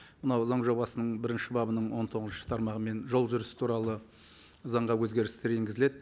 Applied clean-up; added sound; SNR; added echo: none; none; none; none.